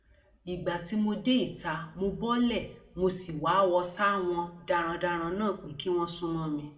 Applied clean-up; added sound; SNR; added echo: none; none; none; reverberation time 0.6 s.